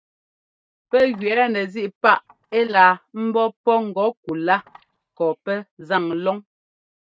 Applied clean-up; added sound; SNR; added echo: neural mask model DeepFilterNet 3.